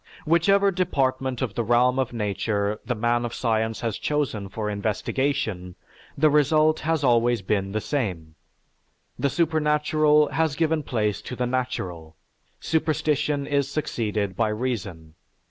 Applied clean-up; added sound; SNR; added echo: none; none; none; none.